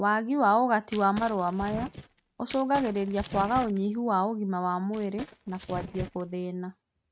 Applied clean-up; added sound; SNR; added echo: neural mask model RNNoise.